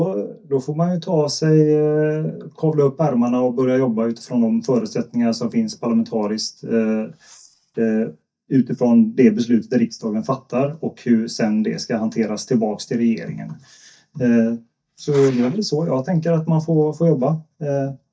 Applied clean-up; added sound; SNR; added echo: neural mask model DeepFilterNet 3.